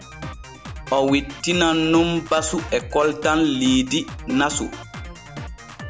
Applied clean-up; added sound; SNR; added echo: none; Drum kit; 13 dB; none.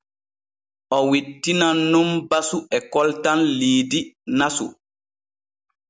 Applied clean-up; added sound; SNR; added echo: none; none; none; none.